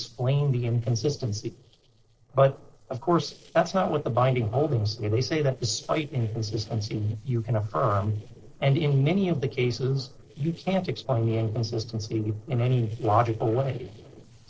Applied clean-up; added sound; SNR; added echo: neural separator model SepFormer DNS4.